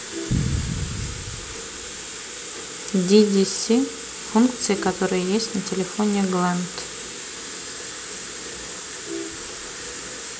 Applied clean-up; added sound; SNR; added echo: none; Vehicle horn, car horn, honking; 20 dB; none.